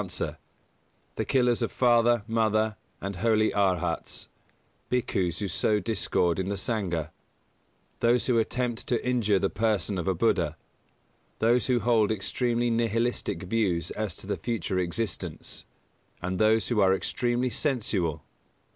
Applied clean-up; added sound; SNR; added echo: none; none; none; none.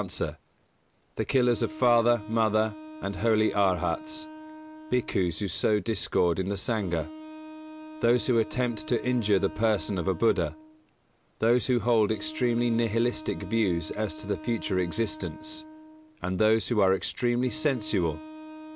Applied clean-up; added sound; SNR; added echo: none; Wind instrument, woodwind instrument; 16 dB; none.